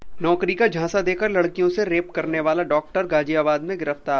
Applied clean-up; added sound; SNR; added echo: none; none; none; none.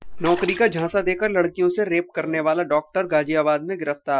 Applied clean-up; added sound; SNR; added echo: classical method Wiener filter.